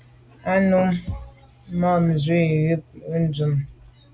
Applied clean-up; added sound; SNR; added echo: none; none; none; none.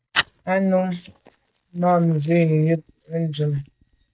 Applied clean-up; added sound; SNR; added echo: neural mask model DeepFilterNet 3.